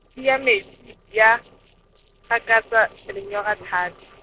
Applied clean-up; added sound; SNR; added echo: neural separator model SepFormer DNS4.